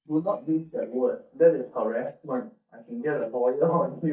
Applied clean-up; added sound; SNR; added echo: neural mask model DeepFilterNet 3.